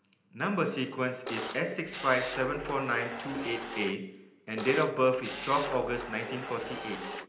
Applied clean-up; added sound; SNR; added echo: none; Camera; 8 dB; reverberation time 0.8 s.